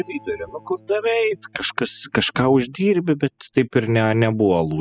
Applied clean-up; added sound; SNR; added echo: classical method spectral subtraction.